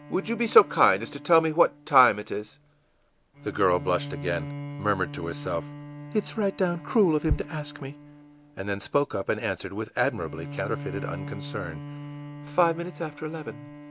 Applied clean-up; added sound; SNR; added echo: none; Bowed string instrument; 13 dB; none.